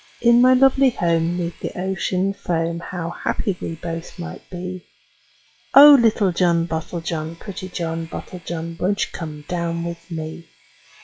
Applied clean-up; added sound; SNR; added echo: classical method log-MMSE.